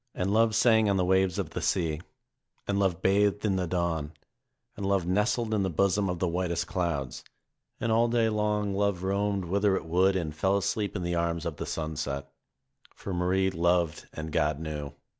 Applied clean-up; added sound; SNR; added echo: none; none; none; none.